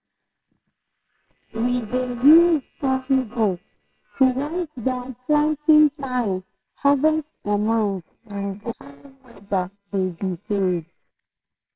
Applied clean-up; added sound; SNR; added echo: neural separator model SepFormer WHAMR!.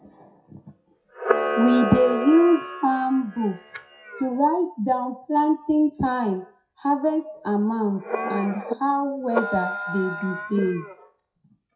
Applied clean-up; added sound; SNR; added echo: classical method WPE with log-MMSE.